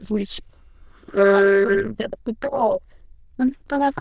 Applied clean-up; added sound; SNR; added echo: neural diffusion model UNIVERSE++.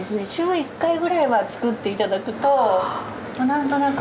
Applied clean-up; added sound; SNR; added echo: none; none; none; none.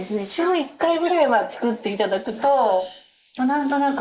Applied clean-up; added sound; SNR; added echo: neural mask model Resemble Enhance denoiser.